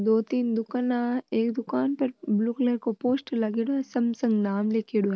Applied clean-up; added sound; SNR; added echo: none; none; none; none.